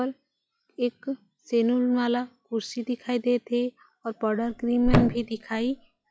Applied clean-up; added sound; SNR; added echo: classical method log-MMSE.